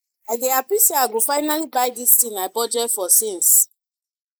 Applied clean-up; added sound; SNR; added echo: neural mask model Resemble Enhance denoiser.